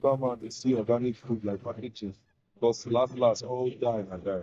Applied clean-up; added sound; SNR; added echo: neural mask model DeepFilterNet 3.